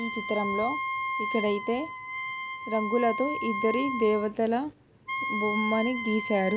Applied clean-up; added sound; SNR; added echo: none; Wind instrument, woodwind instrument; 4 dB; none.